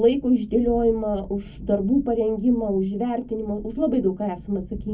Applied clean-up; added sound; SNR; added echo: none; Thunderstorm; 16 dB; reverberation time 0.3 s.